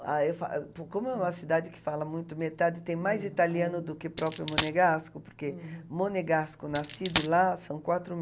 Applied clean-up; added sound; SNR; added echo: none; Coin (dropping); -2 dB; none.